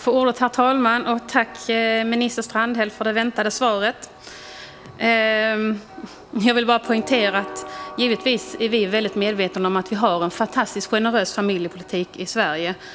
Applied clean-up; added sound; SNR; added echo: none; Train; 18 dB; none.